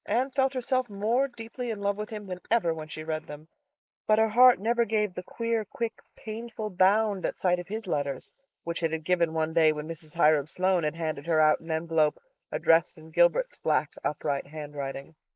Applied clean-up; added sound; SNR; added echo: neural mask model Resemble Enhance denoiser.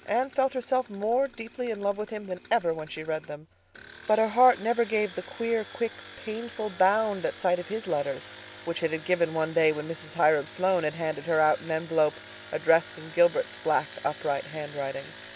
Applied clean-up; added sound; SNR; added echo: none; Engine; 19 dB; none.